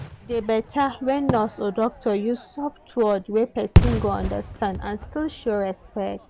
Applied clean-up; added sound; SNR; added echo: none; Fireworks; 2 dB; none.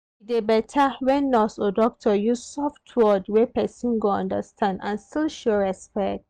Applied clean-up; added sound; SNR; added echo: none; none; none; none.